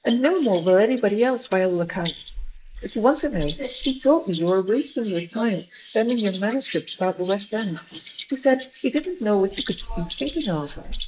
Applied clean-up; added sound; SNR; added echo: neural mask model Resemble Enhance denoiser.